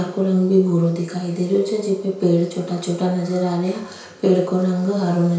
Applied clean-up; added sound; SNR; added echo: none; none; none; reverberation time 0.6 s.